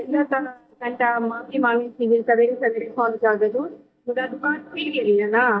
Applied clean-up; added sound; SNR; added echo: neural mask model DeepFilterNet 3.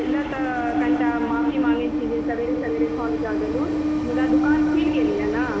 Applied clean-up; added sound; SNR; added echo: none; Train; -5 dB; reverberation time 0.3 s.